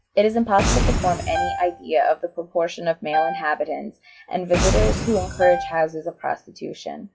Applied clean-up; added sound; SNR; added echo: classical method log-MMSE.